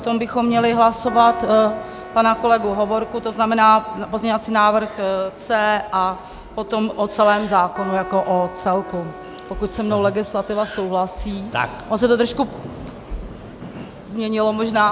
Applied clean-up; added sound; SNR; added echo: none; Subway, metro, underground + Keyboard (musical); 16 dB; none.